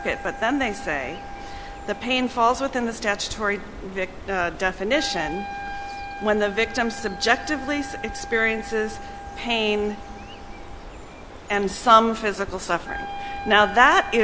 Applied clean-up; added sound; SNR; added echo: none; Bird + Wind instrument, woodwind instrument; 11 dB; none.